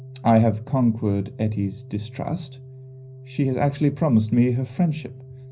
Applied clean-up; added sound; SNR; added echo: none; Organ; 18 dB; reverberation time 0.4 s.